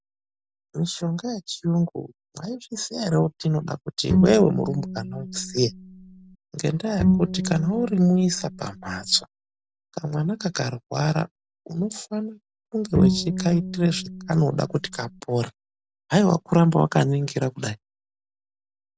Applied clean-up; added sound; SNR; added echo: none; Bowed string instrument; 2 dB; none.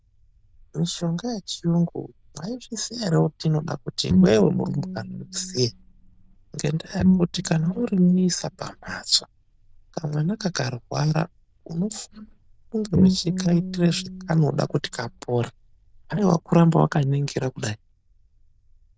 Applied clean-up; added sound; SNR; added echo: neural diffusion model UNIVERSE++.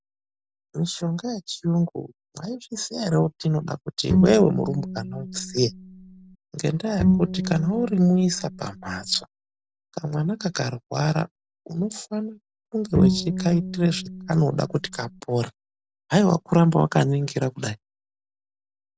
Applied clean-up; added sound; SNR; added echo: neural separator model SepFormer DNS4.